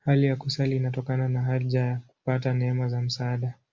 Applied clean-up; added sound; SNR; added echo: none; none; none; none.